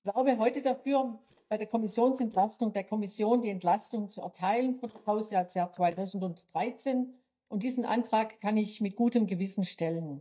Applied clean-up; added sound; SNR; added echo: neural mask model DeepFilterNet 3.